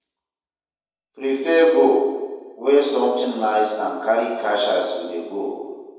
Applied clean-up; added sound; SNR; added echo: none; none; none; reverberation time 1.1 s.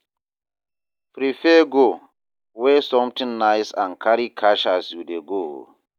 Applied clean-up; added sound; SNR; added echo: none; none; none; none.